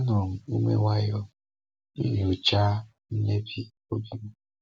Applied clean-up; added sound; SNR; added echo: none; none; none; none.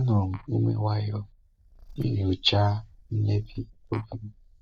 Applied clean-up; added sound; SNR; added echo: neural mask model DeepFilterNet 3.